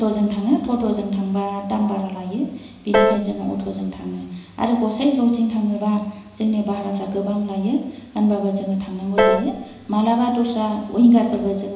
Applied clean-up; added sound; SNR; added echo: none; Piano; 4 dB; reverberation time 1.0 s.